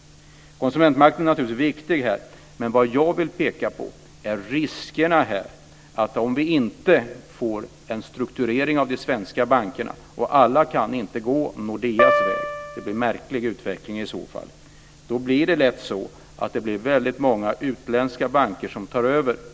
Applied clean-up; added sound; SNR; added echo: none; Piano; 0 dB; none.